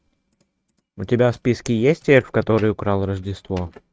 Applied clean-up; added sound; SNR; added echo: neural mask model RNNoise.